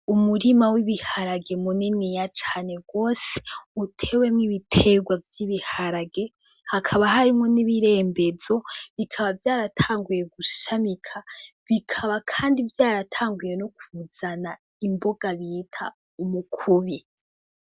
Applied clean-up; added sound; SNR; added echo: none; none; none; none.